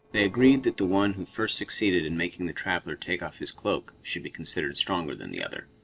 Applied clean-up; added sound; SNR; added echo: neural separator model SepFormer DNS4.